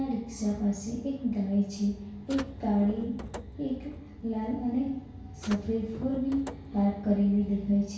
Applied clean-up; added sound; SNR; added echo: none; Car; 18 dB; reverberation time 0.6 s.